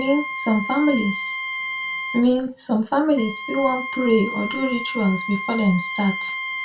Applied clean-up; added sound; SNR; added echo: none; Wind instrument, woodwind instrument; 7 dB; reverberation time 0.2 s.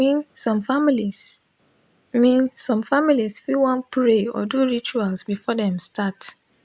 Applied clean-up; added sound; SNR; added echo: none; none; none; none.